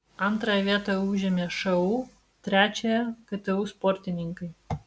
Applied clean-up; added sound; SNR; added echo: none; none; none; none.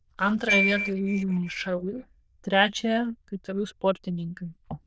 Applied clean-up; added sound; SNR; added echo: neural diffusion model UNIVERSE++.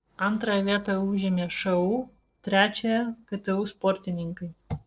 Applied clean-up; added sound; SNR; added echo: neural separator model SepFormer DNS4.